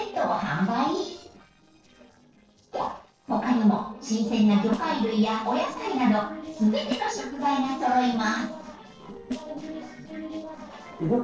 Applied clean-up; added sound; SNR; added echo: neural separator model SepFormer DNS4.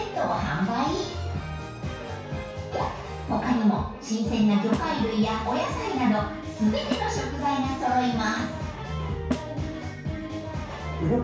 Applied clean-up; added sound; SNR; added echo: none; Snare drum; 11 dB; reverberation time 0.6 s.